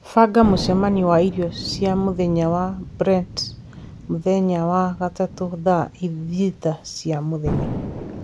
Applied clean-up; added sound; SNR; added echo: none; Thunder; 11 dB; none.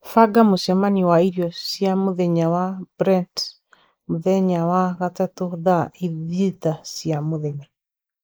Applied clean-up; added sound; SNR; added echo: neural mask model Resemble Enhance denoiser.